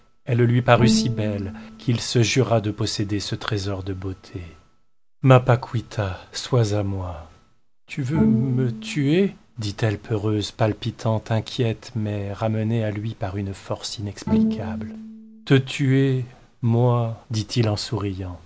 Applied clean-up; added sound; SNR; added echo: none; Bowed string instrument; 5 dB; none.